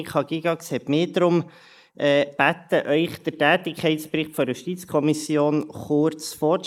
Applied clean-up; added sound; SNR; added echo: neural mask model Resemble Enhance denoiser.